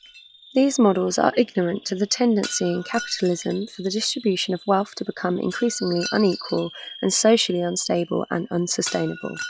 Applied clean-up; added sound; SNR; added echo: classical method log-MMSE.